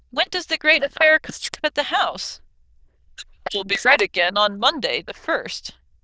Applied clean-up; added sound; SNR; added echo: neural diffusion model UNIVERSE++.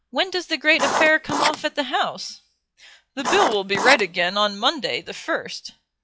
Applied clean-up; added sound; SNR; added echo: classical method log-MMSE.